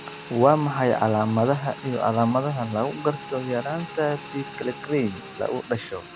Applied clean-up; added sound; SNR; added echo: none; Motorcycle / Engine; 14 dB; none.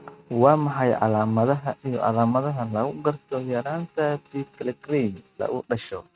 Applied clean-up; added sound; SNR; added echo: neural mask model RNNoise.